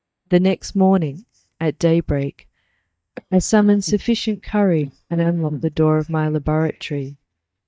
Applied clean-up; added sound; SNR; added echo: neural mask model DeepFilterNet 3.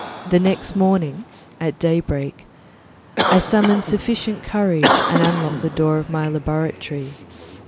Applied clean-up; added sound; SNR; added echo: none; Cough; 5 dB; none.